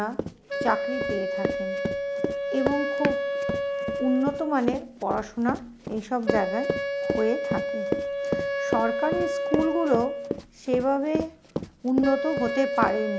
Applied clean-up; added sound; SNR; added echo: none; Wind instrument, woodwind instrument + Run; 1 dB; none.